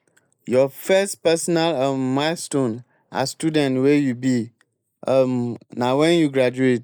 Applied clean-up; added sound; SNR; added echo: neural mask model Resemble Enhance denoiser.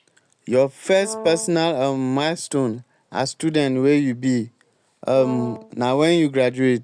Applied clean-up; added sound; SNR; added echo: none; Brass instrument; 14 dB; none.